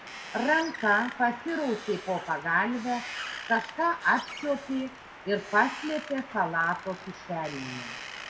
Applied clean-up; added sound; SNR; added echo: none; Wind; 12 dB; none.